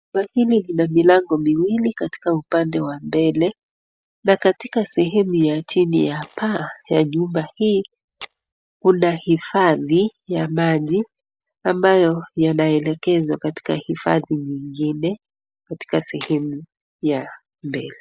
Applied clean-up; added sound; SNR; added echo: neural mask model DeepFilterNet 3.